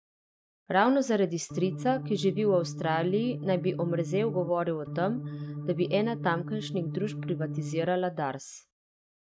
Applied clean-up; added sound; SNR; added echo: neural mask model RNNoise.